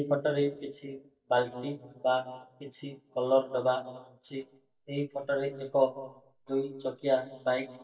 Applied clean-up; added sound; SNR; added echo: neural mask model DeepFilterNet 3.